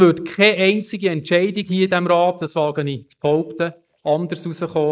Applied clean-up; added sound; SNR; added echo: neural mask model Resemble Enhance denoiser.